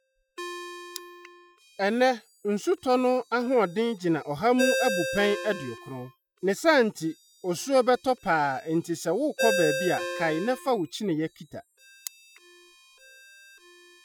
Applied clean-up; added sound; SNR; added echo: classical method Wiener filter.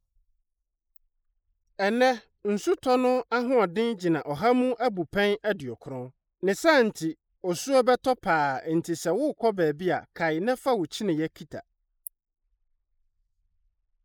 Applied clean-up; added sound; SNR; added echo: neural mask model Resemble Enhance denoiser.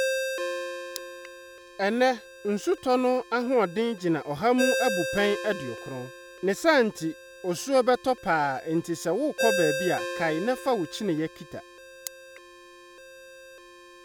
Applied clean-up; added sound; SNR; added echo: none; Ringtone; 7 dB; none.